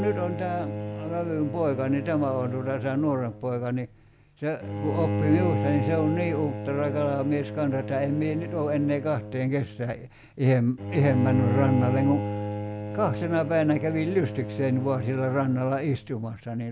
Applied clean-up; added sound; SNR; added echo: none; Bowed string instrument; 5 dB; none.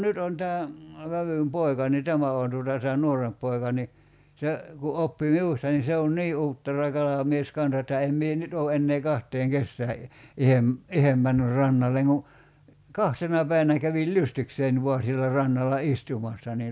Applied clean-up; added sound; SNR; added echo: none; none; none; none.